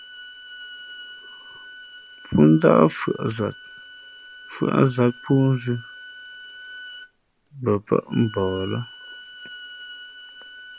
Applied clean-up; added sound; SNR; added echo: none; Bowed string instrument; 18 dB; none.